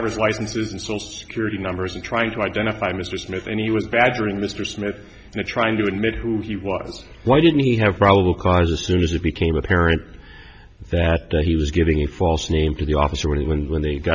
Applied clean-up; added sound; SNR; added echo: none; none; none; none.